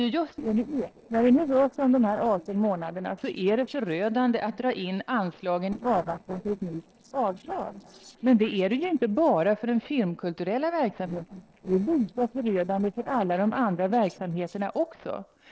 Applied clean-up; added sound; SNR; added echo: neural separator model SepFormer DNS4.